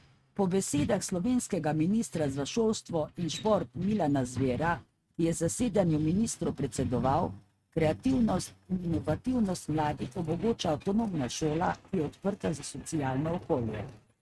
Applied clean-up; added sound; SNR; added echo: neural mask model RNNoise.